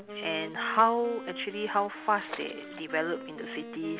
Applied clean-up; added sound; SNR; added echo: none; Wind instrument, woodwind instrument + Water / Splash, splatter; 12 dB; none.